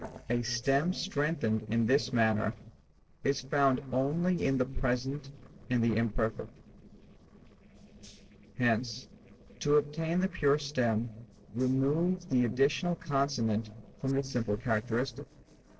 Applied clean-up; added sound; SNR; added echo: neural separator model SepFormer DNS4.